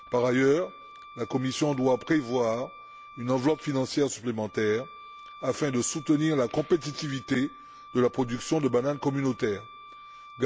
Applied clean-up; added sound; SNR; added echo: none; Wind instrument, woodwind instrument; 19 dB; none.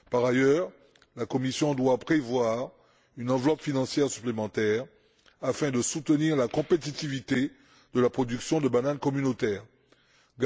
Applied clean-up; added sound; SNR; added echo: none; none; none; none.